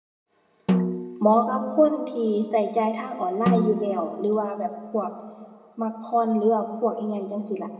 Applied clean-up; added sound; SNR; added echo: none; Snare drum; 4 dB; reverberation time 1.3 s.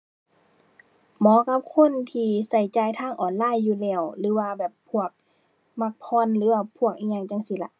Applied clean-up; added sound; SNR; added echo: none; none; none; none.